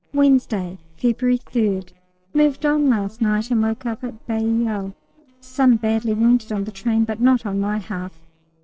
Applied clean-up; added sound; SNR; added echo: neural separator model SepFormer DNS4.